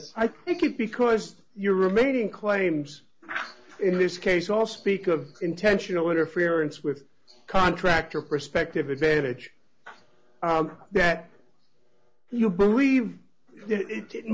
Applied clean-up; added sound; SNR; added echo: none; none; none; none.